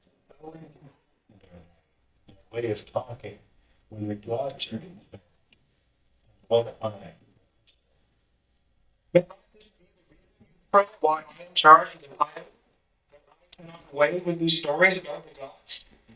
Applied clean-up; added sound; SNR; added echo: neural mask model DeepFilterNet 3.